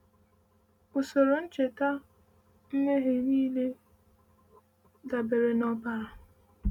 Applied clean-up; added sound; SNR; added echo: none; none; none; none.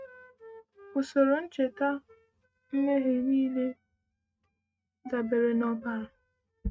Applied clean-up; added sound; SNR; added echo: neural mask model RNNoise.